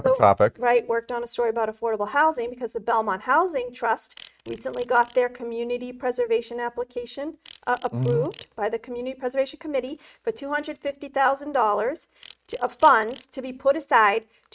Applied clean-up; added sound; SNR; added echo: neural mask model RNNoise.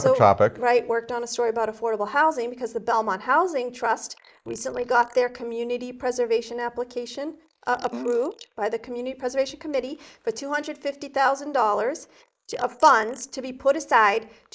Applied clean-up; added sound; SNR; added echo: neural mask model Resemble Enhance denoiser.